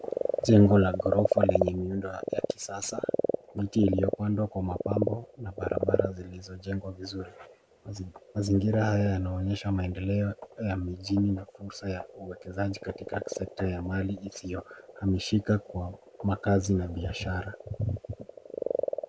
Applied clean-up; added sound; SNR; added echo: none; Frog; 5 dB; none.